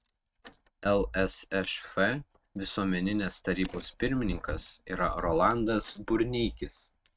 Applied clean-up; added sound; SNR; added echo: neural mask model RNNoise.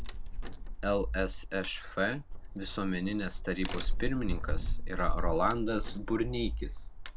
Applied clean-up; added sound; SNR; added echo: none; Crack; -1 dB; none.